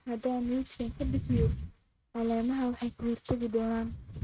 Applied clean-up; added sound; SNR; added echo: neural mask model RNNoise.